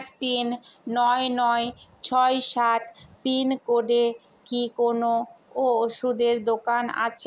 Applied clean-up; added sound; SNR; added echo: none; none; none; none.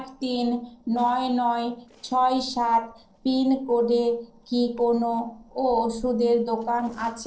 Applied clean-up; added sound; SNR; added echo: neural separator model SepFormer DNS4.